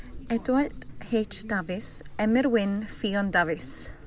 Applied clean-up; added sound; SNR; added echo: none; Crackle; 16 dB; none.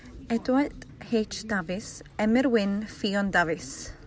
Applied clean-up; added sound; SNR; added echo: none; none; none; none.